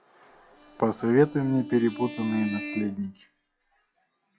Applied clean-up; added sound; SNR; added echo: classical method log-MMSE.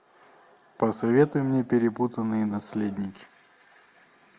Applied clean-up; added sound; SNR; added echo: none; none; none; none.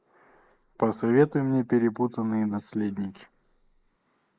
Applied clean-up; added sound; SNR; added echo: neural mask model Resemble Enhance denoiser.